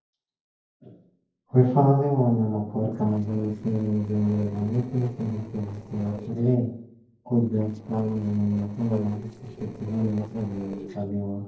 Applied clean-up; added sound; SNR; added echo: neural separator model SepFormer DNS4.